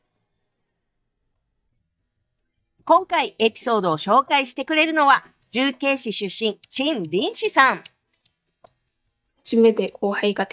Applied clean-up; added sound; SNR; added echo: neural mask model DeepFilterNet 3.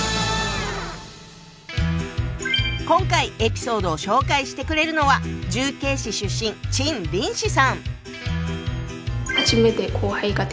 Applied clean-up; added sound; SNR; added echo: none; none; none; none.